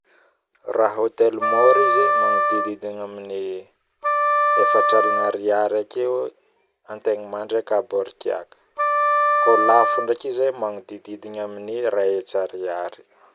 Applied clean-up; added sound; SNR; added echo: none; Wind instrument, woodwind instrument; -2 dB; none.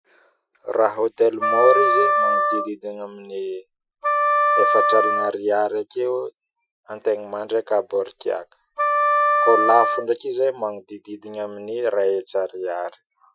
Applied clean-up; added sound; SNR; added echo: classical method Wiener filter.